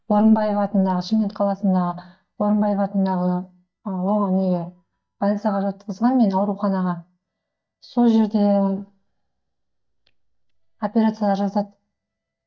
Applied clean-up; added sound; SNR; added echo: neural mask model DeepFilterNet 3.